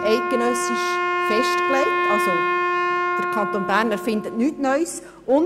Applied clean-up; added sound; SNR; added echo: none; Wind instrument, woodwind instrument; -1 dB; none.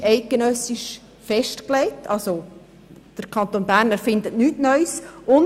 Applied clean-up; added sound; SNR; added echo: none; none; none; none.